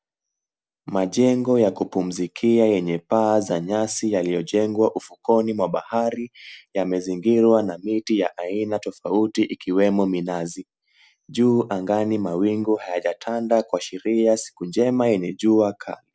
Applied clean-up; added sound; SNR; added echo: none; none; none; none.